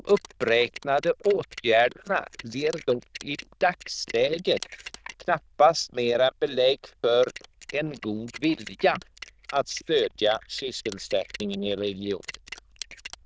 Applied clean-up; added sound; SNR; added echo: neural diffusion model UNIVERSE++.